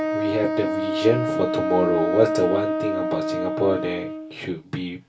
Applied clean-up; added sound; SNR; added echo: none; Wind instrument, woodwind instrument; 1 dB; reverberation time 0.2 s.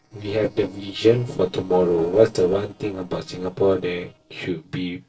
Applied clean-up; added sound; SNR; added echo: neural separator model SepFormer DNS4.